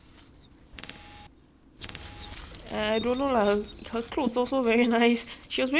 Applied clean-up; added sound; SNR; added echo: none; Chirp, tweet; 10 dB; none.